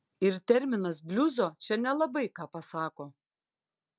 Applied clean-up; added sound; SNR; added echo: none; none; none; none.